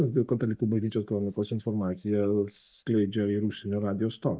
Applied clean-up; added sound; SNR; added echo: neural mask model DeepFilterNet 3.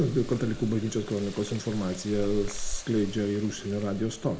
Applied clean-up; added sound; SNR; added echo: none; Water tap, faucet; 8 dB; reverberation time 0.4 s.